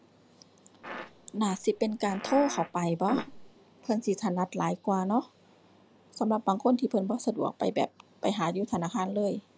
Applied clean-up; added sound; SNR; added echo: none; Fart; 10 dB; none.